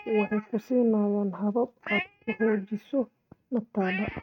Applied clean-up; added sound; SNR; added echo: neural mask model RNNoise.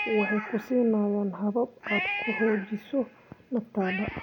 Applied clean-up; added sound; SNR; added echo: none; Cat; 8 dB; none.